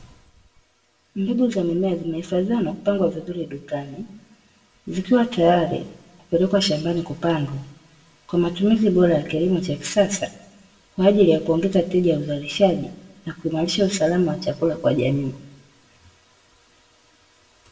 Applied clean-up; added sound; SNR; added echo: none; none; none; reverberation time 0.6 s.